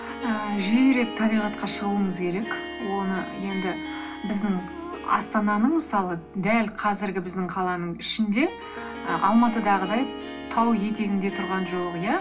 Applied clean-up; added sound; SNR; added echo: none; Harp; 11 dB; reverberation time 0.2 s.